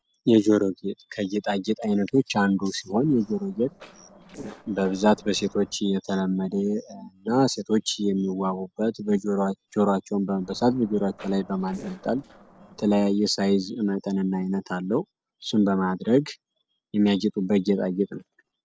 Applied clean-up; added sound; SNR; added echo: neural separator model SepFormer DNS4.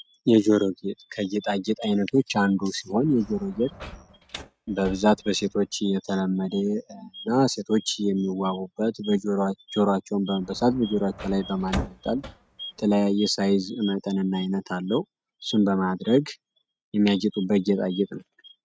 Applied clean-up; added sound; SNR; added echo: neural mask model RNNoise.